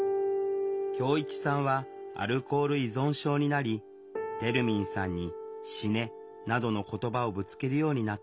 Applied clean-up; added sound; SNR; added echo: none; none; none; none.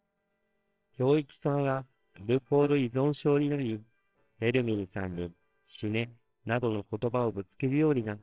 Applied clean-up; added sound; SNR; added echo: neural separator model SepFormer WHAMR!.